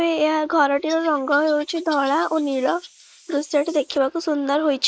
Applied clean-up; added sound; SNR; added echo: neural mask model Resemble Enhance denoiser.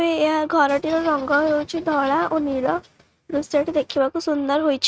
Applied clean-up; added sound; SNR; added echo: neural mask model RNNoise.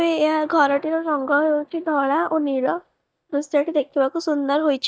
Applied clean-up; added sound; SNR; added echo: neural mask model DeepFilterNet 3.